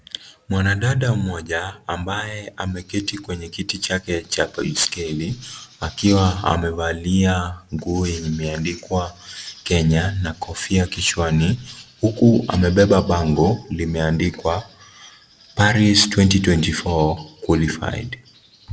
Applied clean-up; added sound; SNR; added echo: none; none; none; none.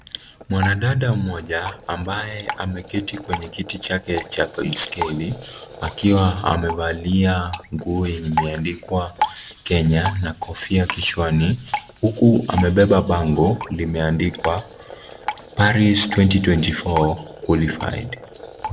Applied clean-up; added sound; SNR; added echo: none; Drip; 12 dB; none.